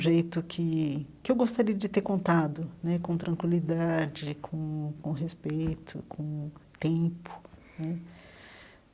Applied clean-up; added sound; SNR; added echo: none; none; none; none.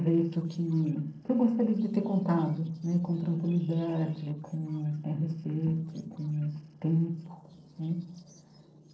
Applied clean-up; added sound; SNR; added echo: neural separator model SepFormer DNS4.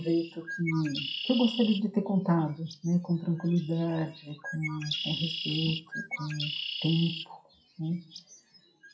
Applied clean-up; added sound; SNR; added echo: classical method WPE with log-MMSE.